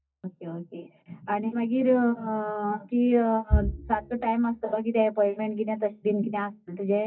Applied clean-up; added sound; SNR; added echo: classical method WPE with log-MMSE.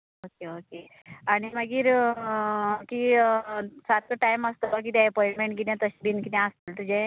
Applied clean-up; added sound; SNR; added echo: none; none; none; none.